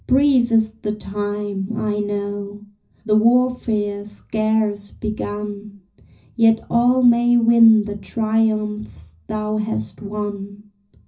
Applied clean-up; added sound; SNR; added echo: none; none; none; reverberation time 0.4 s.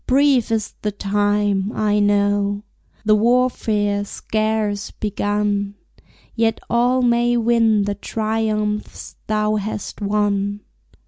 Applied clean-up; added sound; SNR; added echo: none; none; none; none.